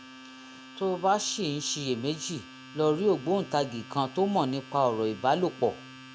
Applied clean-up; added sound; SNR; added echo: none; Domestic sounds, home sounds; 18 dB; none.